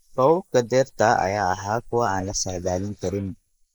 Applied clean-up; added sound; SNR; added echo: neural mask model Resemble Enhance denoiser.